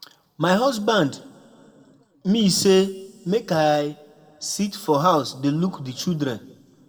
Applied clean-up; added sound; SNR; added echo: none; none; none; reverberation time 1.9 s.